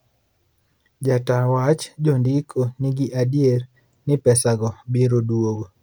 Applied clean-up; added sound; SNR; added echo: none; none; none; none.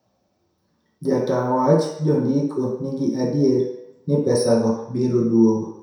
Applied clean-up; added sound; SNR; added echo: none; none; none; reverberation time 0.7 s.